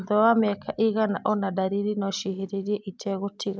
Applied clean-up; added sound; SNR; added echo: none; none; none; none.